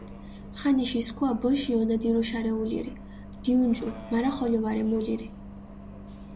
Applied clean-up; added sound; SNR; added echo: none; Bus; 14 dB; none.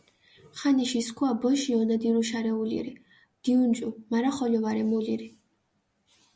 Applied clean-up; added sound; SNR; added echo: none; none; none; none.